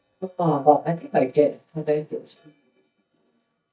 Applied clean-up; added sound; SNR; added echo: neural mask model DeepFilterNet 3.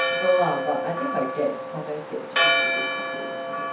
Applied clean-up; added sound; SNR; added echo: none; Church bell; -2 dB; reverberation time 0.6 s.